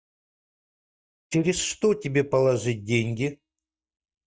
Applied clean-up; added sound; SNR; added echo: neural mask model DeepFilterNet 3.